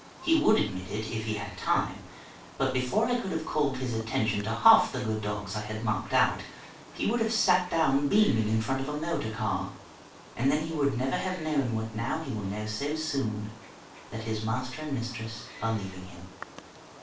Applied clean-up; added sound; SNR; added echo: none; Wild animals; 19 dB; reverberation time 0.3 s.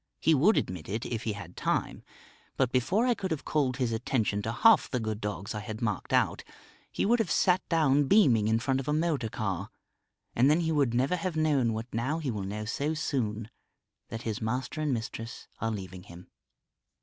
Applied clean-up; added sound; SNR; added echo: none; none; none; none.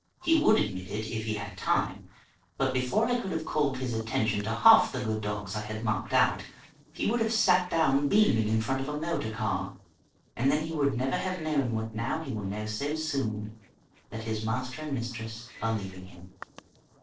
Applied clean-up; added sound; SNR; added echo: neural separator model SepFormer DNS4.